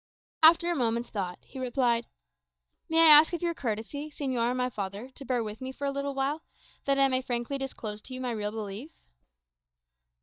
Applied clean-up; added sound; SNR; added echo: neural mask model DeepFilterNet 3.